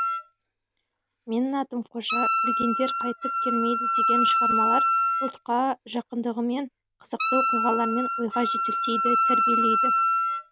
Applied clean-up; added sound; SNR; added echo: none; Wind instrument, woodwind instrument; -4 dB; none.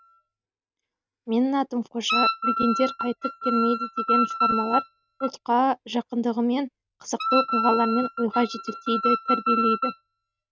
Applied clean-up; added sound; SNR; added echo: neural mask model RNNoise.